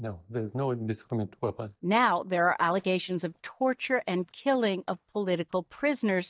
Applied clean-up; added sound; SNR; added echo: neural mask model DeepFilterNet 3.